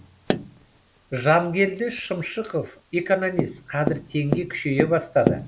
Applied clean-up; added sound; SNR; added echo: none; Tap; 6 dB; none.